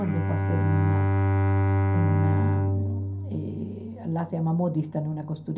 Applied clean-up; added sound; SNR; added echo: none; Bowed string instrument; -4 dB; reverberation time 0.3 s.